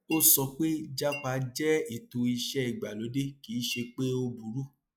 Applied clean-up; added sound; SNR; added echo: classical method log-MMSE.